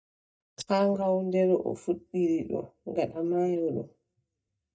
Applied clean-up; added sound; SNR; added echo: neural mask model DeepFilterNet 3.